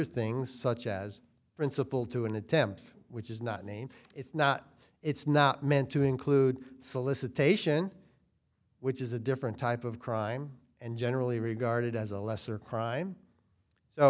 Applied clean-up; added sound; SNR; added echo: none; none; none; none.